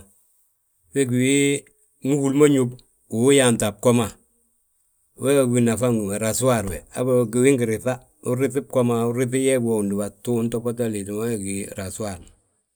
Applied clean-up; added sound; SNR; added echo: none; none; none; none.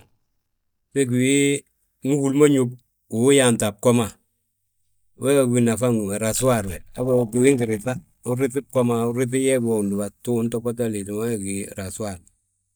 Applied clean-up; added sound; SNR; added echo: neural mask model DeepFilterNet 3.